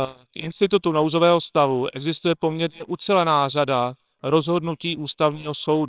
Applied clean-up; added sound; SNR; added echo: neural separator model SepFormer WHAMR!.